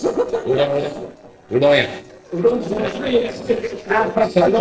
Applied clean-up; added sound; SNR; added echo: neural separator model SepFormer DNS4.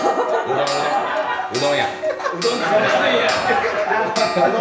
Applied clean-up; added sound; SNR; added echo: none; Clock; 6 dB; reverberation time 1.1 s.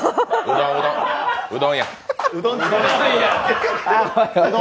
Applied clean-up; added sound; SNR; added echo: none; none; none; none.